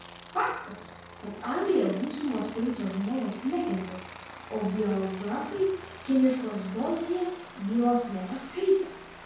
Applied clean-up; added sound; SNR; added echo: none; Aircraft; 16 dB; reverberation time 0.6 s.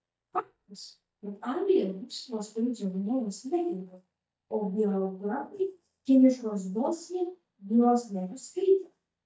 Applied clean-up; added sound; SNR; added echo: neural mask model DeepFilterNet 3.